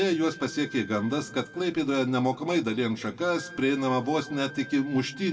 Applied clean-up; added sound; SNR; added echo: none; Wind instrument, woodwind instrument; 20 dB; reverberation time 0.9 s.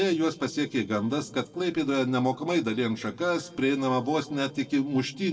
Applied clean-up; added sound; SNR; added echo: neural separator model SepFormer DNS4.